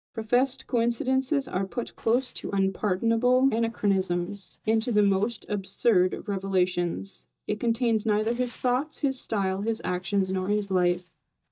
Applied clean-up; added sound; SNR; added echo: neural mask model DeepFilterNet 3.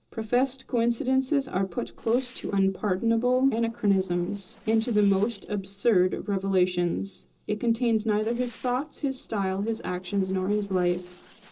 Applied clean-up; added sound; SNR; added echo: neural separator model SepFormer DNS4.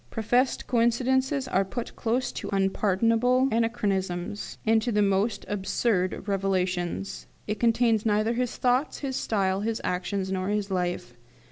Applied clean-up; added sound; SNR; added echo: none; none; none; none.